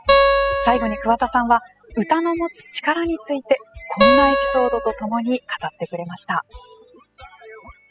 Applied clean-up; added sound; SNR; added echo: classical method spectral subtraction.